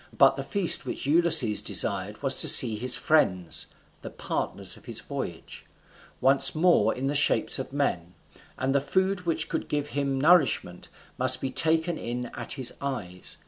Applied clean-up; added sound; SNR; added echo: none; none; none; none.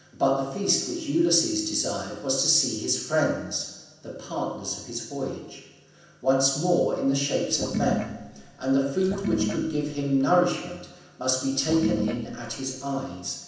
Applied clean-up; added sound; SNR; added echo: none; Sink (filling or washing) / Water; 6 dB; reverberation time 0.9 s.